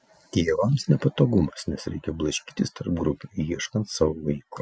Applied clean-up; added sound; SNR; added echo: none; none; none; none.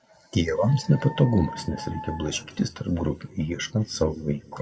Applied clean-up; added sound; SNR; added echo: none; Dog; 15 dB; reverberation time 0.9 s.